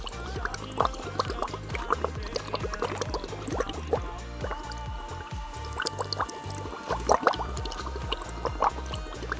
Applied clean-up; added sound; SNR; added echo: none; Liquid; -3 dB; none.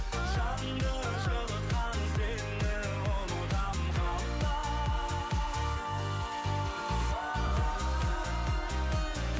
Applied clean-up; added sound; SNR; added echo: none; none; none; none.